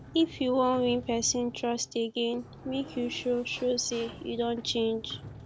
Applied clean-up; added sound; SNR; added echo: none; Sliding door; 16 dB; none.